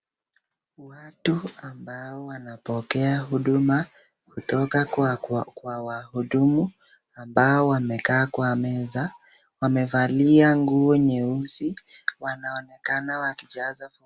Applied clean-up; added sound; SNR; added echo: none; none; none; none.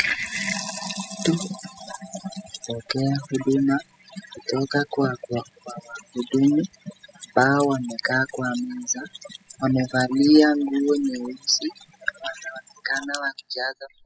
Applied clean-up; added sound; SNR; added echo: classical method spectral subtraction.